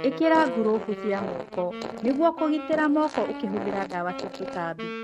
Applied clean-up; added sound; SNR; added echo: neural mask model RNNoise.